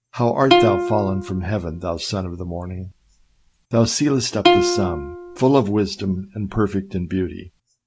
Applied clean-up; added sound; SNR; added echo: none; Plucked string instrument; 2 dB; none.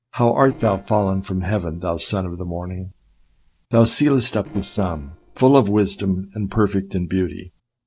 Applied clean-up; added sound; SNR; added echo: neural separator model SepFormer DNS4.